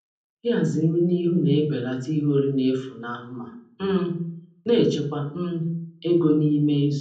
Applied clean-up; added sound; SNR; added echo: none; none; none; reverberation time 0.6 s.